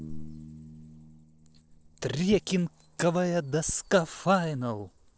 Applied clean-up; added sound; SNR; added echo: neural separator model SepFormer DNS4.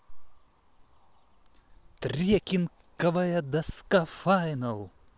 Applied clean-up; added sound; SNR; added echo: none; none; none; none.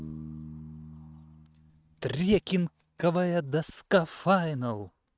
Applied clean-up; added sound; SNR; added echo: neural mask model RNNoise.